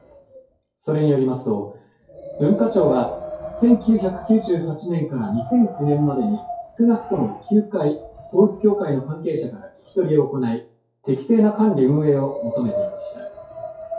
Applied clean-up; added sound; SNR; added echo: classical method WPE with log-MMSE.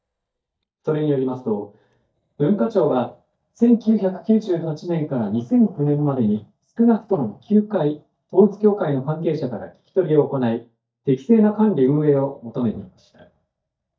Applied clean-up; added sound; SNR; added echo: neural mask model DeepFilterNet 3.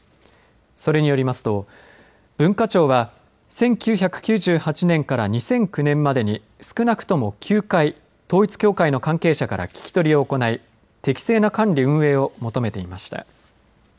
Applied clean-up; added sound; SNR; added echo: none; none; none; none.